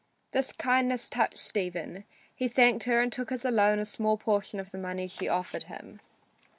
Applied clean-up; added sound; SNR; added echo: none; none; none; none.